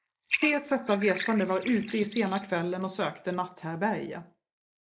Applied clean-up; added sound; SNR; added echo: neural mask model Resemble Enhance denoiser.